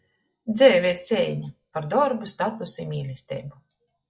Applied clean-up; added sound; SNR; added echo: classical method log-MMSE.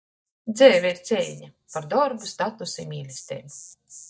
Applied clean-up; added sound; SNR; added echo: neural mask model DeepFilterNet 3.